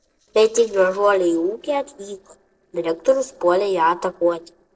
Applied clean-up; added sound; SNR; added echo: neural separator model SepFormer DNS4.